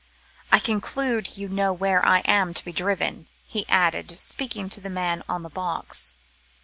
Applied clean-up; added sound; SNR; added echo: none; none; none; none.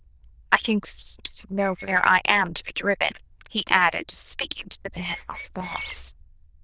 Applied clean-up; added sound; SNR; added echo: neural diffusion model UNIVERSE++.